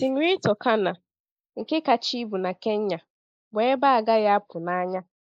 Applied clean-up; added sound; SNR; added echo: neural mask model Resemble Enhance denoiser.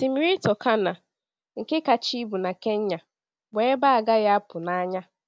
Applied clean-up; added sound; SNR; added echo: none; none; none; none.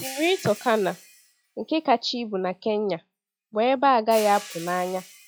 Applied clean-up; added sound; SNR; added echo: classical method log-MMSE.